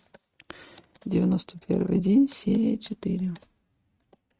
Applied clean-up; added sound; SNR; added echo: neural mask model RNNoise.